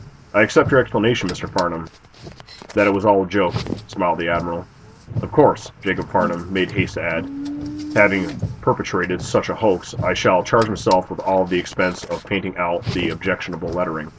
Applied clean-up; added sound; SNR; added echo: none; Car; 12 dB; none.